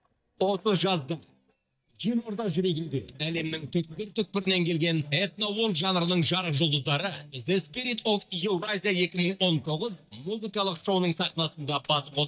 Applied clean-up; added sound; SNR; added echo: neural mask model DeepFilterNet 3.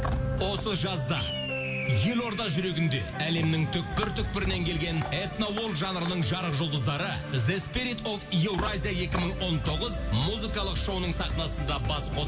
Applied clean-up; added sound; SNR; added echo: none; Chewing, mastication / Dog; 18 dB; reverberation time 1.1 s.